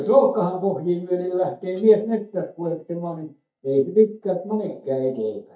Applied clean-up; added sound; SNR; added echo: neural mask model DeepFilterNet 3.